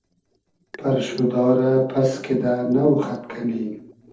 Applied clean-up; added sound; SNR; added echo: neural separator model SepFormer DNS4.